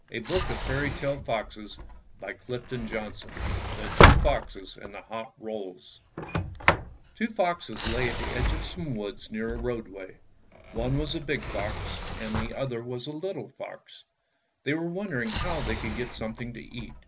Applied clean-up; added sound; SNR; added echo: none; Sliding door; -3 dB; none.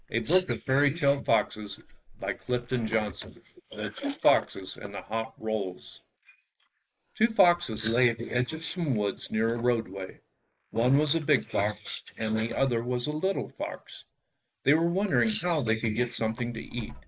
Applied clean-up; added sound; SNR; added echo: neural mask model Resemble Enhance denoiser.